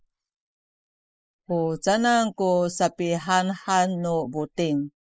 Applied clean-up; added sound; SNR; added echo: neural mask model Resemble Enhance denoiser.